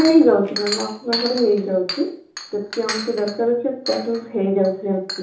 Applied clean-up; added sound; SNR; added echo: none; Chink, clink; 11 dB; reverberation time 0.6 s.